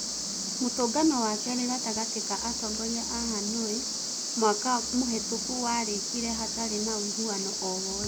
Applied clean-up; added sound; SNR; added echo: none; Cricket; 1 dB; none.